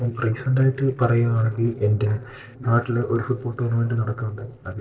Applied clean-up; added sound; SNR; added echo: neural separator model SepFormer DNS4.